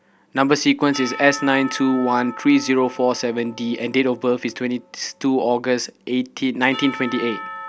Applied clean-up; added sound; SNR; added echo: none; Church bell / Percussion; 16 dB; none.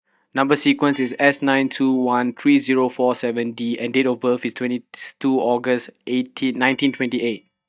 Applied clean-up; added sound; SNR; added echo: neural mask model DeepFilterNet 3.